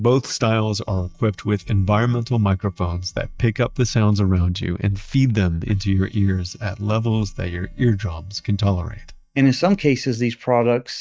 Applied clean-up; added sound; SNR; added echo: neural mask model DeepFilterNet 3.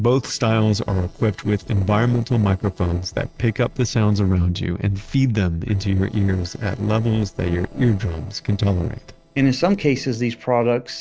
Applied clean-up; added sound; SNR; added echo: neural separator model SepFormer DNS4.